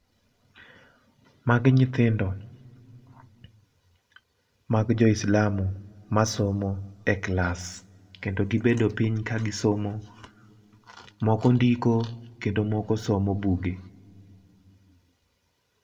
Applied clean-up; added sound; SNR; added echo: none; none; none; reverberation time 0.5 s.